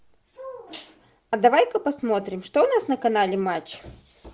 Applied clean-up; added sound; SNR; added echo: none; none; none; none.